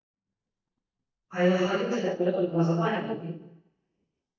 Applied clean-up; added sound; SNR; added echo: neural mask model DeepFilterNet 3.